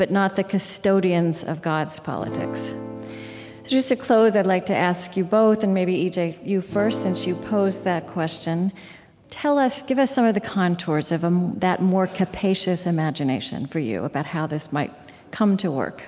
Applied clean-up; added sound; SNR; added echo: none; Acoustic guitar / Strum; 11 dB; none.